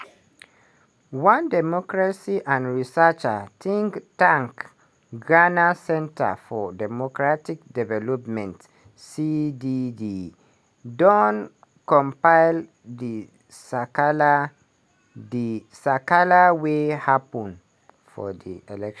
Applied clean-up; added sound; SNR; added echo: none; none; none; none.